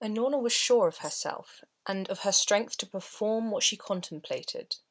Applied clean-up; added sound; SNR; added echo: none; Tambourine; 16 dB; none.